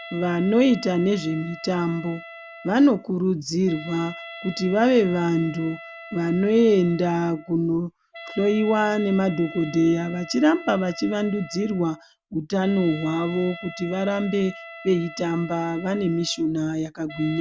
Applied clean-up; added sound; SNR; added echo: none; Wind instrument, woodwind instrument; 17 dB; none.